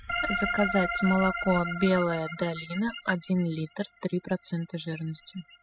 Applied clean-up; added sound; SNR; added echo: classical method spectral subtraction.